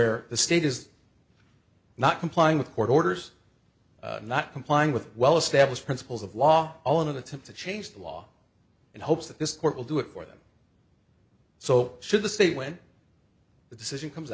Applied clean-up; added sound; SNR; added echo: none; none; none; none.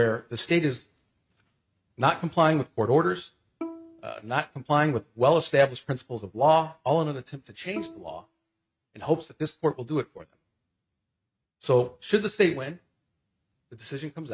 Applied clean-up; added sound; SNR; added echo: neural mask model RNNoise.